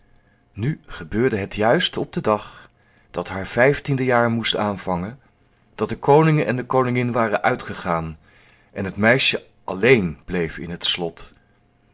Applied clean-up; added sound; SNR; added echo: none; none; none; none.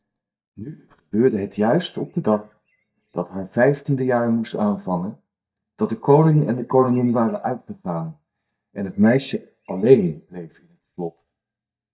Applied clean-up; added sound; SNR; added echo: neural mask model DeepFilterNet 3.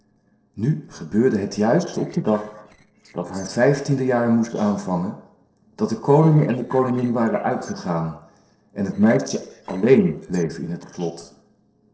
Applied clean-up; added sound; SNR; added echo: neural separator model SepFormer DNS4.